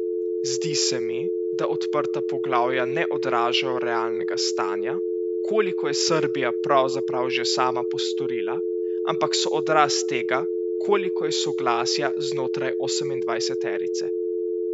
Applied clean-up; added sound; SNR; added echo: none; Telephone; -2 dB; none.